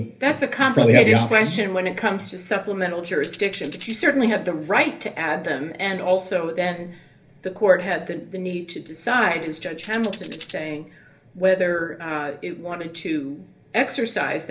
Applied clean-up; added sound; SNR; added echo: none; Tambourine; 14 dB; reverberation time 0.3 s.